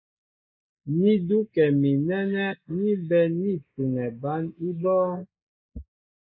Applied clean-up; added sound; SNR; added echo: neural mask model Resemble Enhance denoiser.